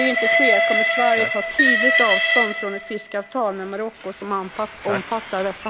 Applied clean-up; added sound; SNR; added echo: none; Train; -3 dB; none.